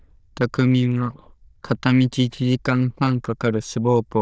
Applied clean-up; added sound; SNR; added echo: neural diffusion model UNIVERSE++.